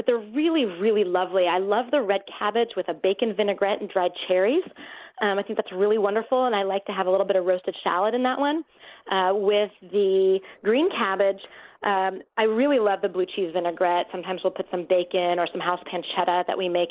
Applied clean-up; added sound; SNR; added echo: neural mask model Resemble Enhance denoiser.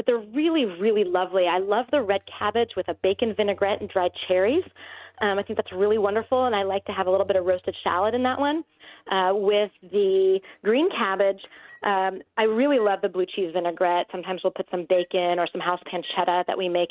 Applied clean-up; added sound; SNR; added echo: neural mask model RNNoise.